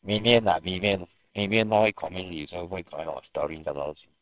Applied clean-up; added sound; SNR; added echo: neural separator model SepFormer WHAMR!.